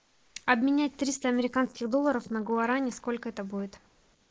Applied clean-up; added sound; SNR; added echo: neural mask model Resemble Enhance denoiser.